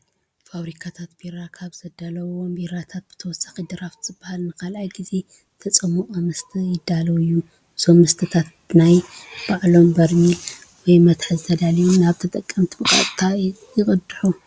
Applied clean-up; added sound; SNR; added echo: none; none; none; none.